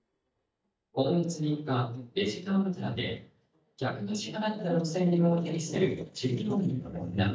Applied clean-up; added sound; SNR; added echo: neural mask model DeepFilterNet 3.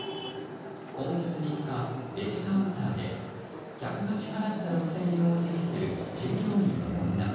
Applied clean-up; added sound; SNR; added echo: none; Traffic noise, roadway noise; 11 dB; reverberation time 1.3 s.